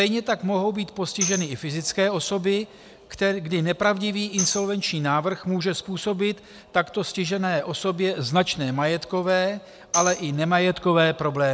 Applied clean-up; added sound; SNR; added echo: none; Tambourine; 9 dB; none.